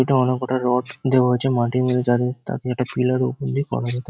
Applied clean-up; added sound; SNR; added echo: none; none; none; none.